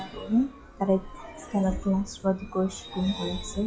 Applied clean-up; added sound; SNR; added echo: classical method log-MMSE.